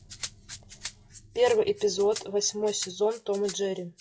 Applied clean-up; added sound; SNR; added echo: classical method log-MMSE.